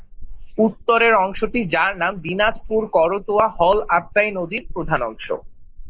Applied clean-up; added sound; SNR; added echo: neural mask model Resemble Enhance denoiser.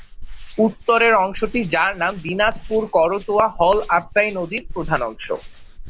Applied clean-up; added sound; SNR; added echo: none; Hands; 14 dB; none.